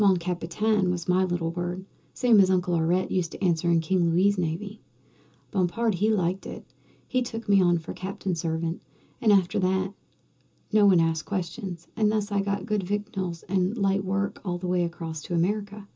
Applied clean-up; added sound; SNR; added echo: none; none; none; reverberation time 0.2 s.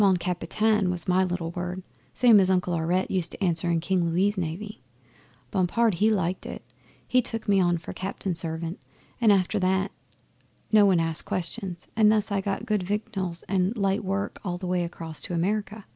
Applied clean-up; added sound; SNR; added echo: none; none; none; none.